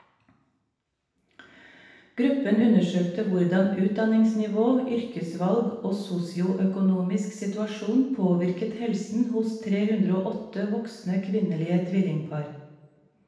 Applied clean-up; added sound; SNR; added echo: none; none; none; reverberation time 0.9 s.